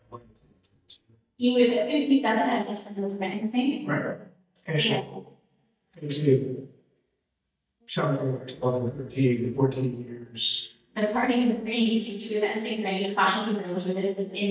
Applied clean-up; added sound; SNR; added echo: neural mask model DeepFilterNet 3.